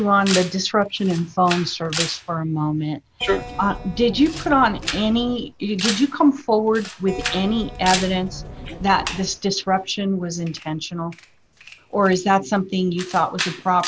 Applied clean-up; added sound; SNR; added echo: none; Camera + Keyboard (musical); 11 dB; none.